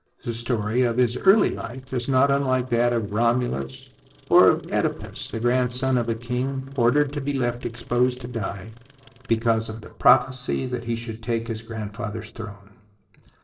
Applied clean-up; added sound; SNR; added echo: neural separator model SepFormer DNS4.